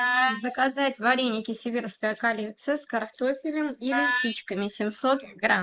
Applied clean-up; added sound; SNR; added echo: neural mask model Resemble Enhance denoiser.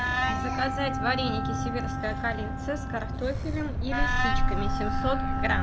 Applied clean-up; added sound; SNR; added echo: none; Motor vehicle (road) + Wind instrument, woodwind instrument; -5 dB; none.